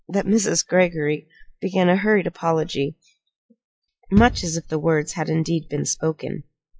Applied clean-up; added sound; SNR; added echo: classical method log-MMSE.